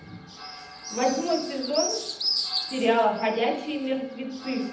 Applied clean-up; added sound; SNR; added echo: none; Bird; 6 dB; reverberation time 0.8 s.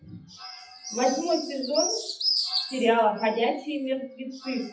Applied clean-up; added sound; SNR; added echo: classical method WPE with log-MMSE.